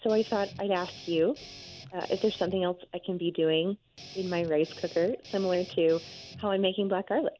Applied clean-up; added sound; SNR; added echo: none; Guitar; 18 dB; none.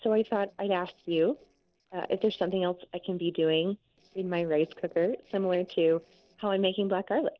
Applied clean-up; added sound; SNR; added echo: neural separator model SepFormer DNS4.